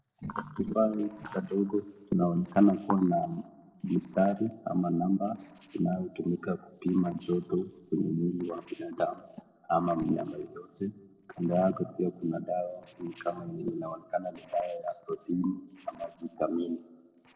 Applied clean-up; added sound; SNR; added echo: neural separator model SepFormer DNS4.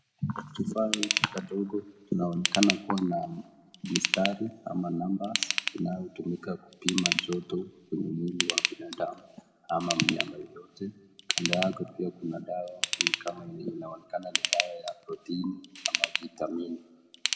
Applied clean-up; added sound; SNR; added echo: none; Ratchet, pawl / Tools; 1 dB; reverberation time 0.9 s.